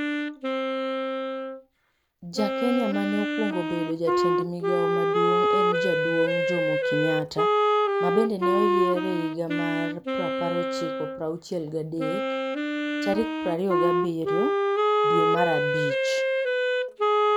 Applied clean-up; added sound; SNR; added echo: none; Wind instrument, woodwind instrument; -5 dB; none.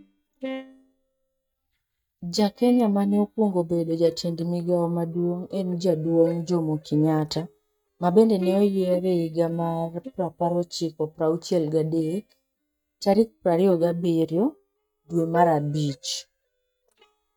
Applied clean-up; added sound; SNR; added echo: neural mask model DeepFilterNet 3.